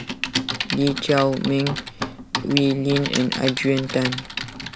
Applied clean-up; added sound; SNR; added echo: none; Typing; 6 dB; none.